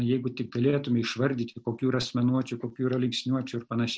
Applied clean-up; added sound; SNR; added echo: none; none; none; none.